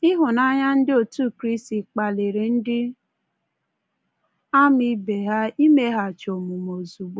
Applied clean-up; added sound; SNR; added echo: none; none; none; none.